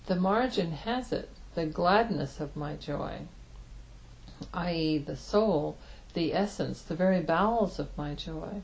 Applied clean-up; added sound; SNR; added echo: none; none; none; none.